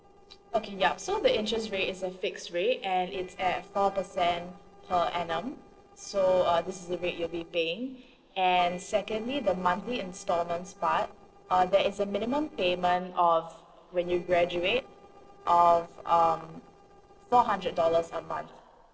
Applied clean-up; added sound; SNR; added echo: neural separator model SepFormer DNS4.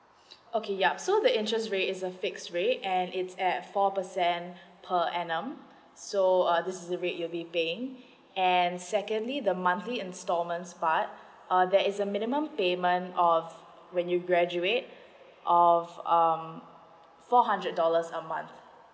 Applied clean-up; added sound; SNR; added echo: none; none; none; none.